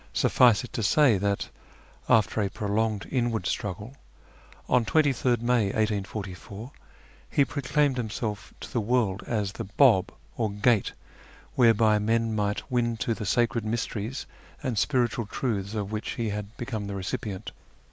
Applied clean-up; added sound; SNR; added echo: none; none; none; none.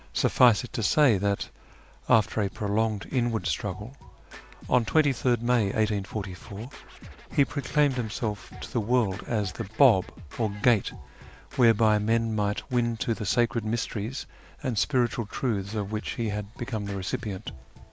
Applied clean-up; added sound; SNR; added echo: none; Scratching (performance technique); 20 dB; none.